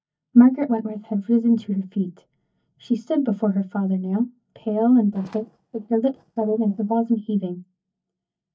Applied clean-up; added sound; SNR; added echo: neural mask model DeepFilterNet 3.